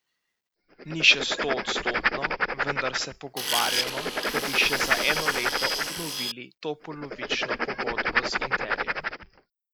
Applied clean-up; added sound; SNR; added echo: none; Writing + Tools; -2 dB; none.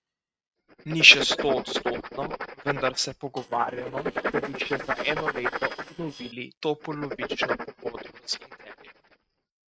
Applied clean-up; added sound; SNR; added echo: neural mask model RNNoise.